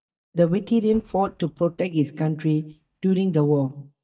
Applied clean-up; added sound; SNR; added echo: neural mask model DeepFilterNet 3.